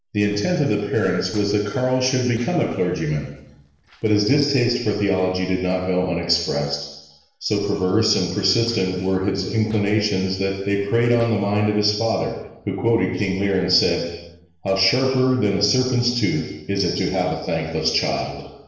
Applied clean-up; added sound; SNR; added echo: neural separator model SepFormer DNS4.